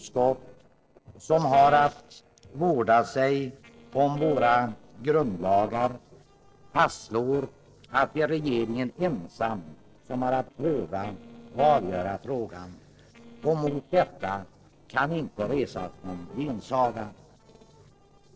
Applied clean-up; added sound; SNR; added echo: neural separator model SepFormer DNS4.